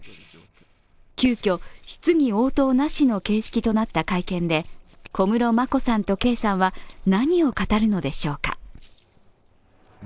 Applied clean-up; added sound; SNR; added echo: neural separator model SepFormer DNS4.